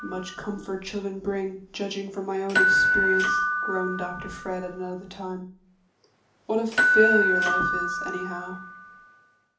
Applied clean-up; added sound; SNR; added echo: none; Door / Bell; -3 dB; reverberation time 0.4 s.